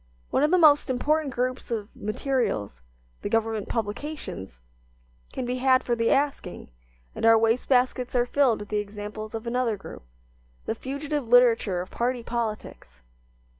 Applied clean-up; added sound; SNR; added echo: none; none; none; none.